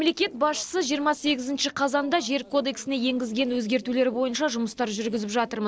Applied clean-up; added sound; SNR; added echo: neural separator model SepFormer DNS4.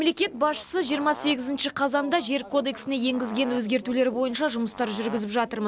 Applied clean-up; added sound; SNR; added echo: none; Fart; 17 dB; none.